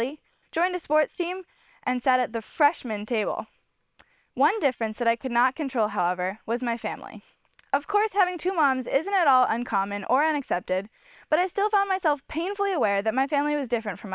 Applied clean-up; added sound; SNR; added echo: neural separator model SepFormer WHAM!.